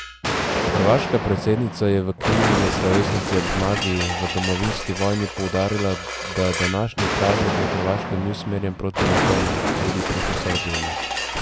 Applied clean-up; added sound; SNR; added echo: none; Explosion; 1 dB; none.